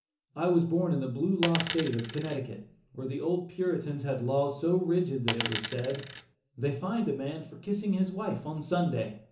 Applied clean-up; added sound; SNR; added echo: none; Coin (dropping); 3 dB; reverberation time 0.8 s.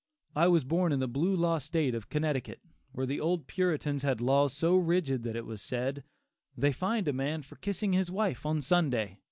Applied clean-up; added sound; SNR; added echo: none; none; none; none.